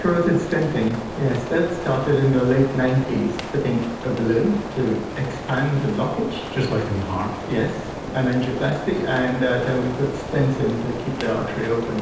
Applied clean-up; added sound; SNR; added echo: none; Rain; 9 dB; reverberation time 0.9 s.